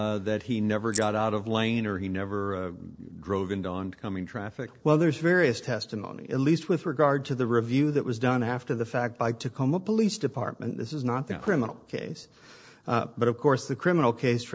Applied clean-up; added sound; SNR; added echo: neural separator model SepFormer DNS4.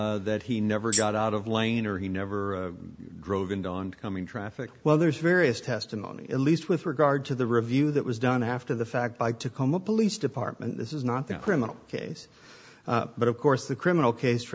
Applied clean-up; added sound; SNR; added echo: none; Tambourine; 7 dB; none.